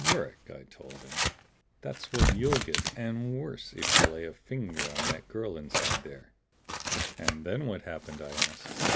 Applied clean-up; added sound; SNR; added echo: none; Tearing; -4 dB; none.